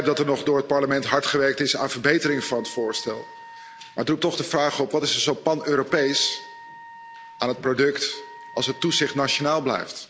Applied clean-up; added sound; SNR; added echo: none; Wind instrument, woodwind instrument; 19 dB; none.